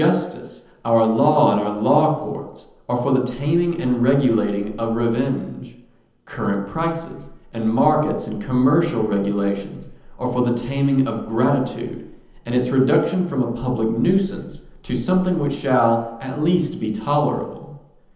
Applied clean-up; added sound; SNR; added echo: none; none; none; reverberation time 0.9 s.